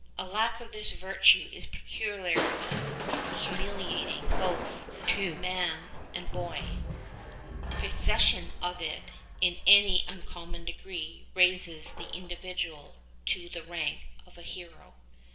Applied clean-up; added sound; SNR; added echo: none; Crushing; 8 dB; reverberation time 0.6 s.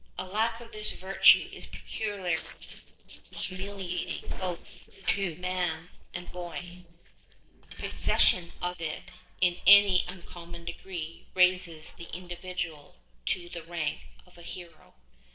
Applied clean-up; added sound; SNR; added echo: neural separator model SepFormer DNS4.